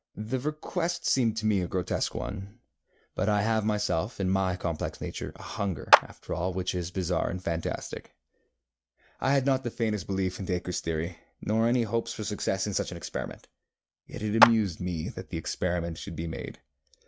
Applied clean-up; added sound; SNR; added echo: neural mask model RNNoise.